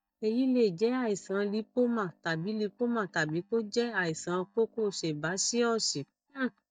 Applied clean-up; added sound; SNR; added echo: neural mask model DeepFilterNet 3.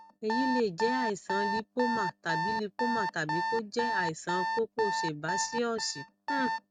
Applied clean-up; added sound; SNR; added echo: neural mask model RNNoise.